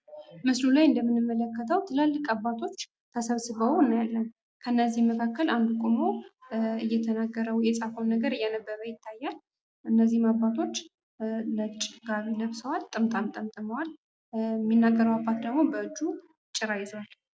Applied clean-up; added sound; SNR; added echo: none; none; none; none.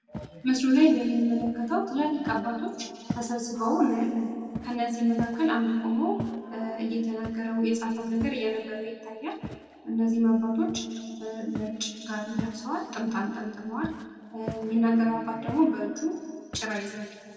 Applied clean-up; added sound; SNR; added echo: none; Walk, footsteps; 16 dB; reverberation time 2.0 s.